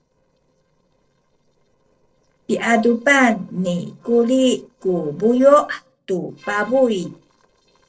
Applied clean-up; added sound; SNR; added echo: neural separator model SepFormer DNS4.